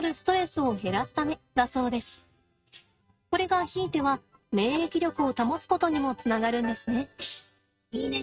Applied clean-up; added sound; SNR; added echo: neural mask model RNNoise.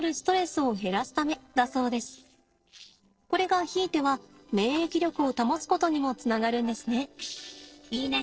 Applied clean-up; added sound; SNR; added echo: neural separator model SepFormer DNS4.